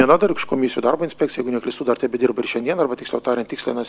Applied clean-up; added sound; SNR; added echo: none; none; none; none.